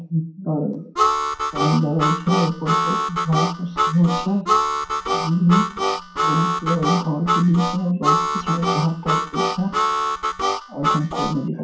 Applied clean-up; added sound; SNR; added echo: none; Harmonica; 0 dB; reverberation time 0.5 s.